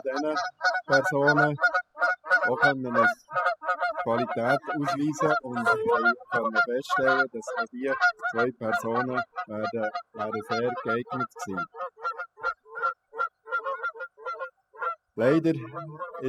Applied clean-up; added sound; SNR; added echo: classical method spectral subtraction.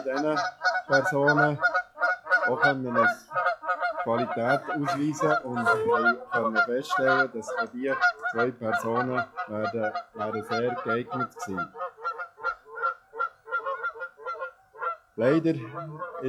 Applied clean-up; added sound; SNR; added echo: classical method log-MMSE.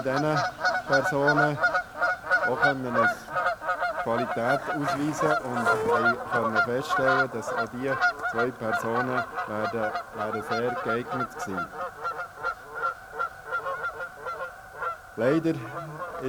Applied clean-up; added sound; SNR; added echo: none; Bird vocalization, bird call, bird song / Fowl; -3 dB; none.